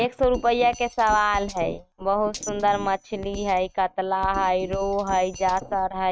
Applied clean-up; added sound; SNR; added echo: neural mask model RNNoise.